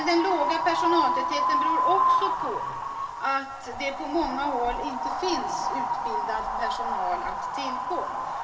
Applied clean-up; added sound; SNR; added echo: none; Wind; -2 dB; reverberation time 2.2 s.